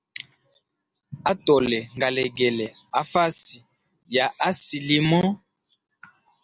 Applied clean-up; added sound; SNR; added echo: none; none; none; none.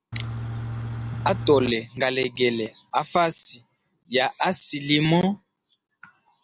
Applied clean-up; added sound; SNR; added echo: none; Engine / Truck; 5 dB; none.